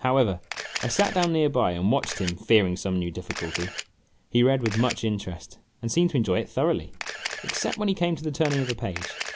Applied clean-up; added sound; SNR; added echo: none; Camera; 12 dB; none.